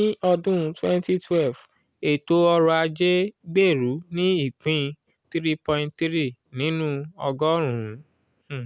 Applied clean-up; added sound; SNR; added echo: none; none; none; none.